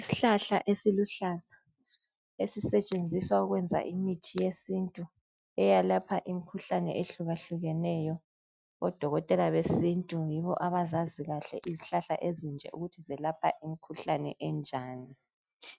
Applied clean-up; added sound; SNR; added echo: neural mask model RNNoise.